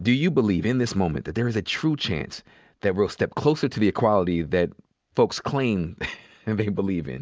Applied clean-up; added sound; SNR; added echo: none; none; none; none.